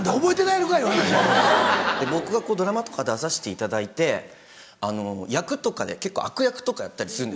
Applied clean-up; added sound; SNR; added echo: none; none; none; none.